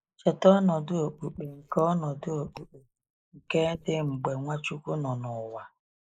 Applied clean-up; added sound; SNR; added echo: neural mask model Resemble Enhance denoiser.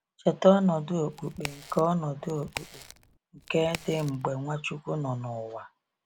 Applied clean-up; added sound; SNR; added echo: none; Crack; 15 dB; none.